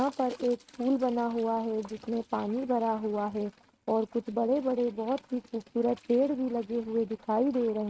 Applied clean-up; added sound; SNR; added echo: neural mask model RNNoise.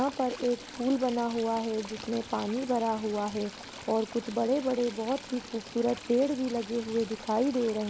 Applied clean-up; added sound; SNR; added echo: none; Stream / Trickle, dribble; 15 dB; none.